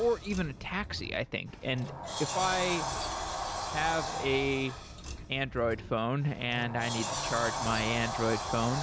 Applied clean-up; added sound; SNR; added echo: none; Sliding door; 5 dB; none.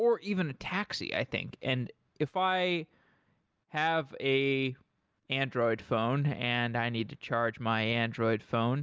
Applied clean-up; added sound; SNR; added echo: none; none; none; none.